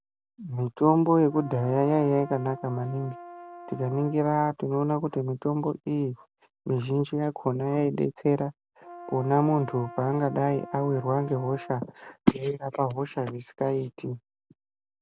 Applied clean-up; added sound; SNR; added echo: none; Brass instrument; 16 dB; none.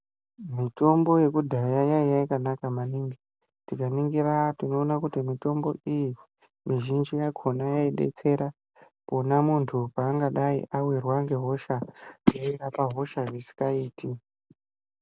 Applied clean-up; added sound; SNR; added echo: none; none; none; none.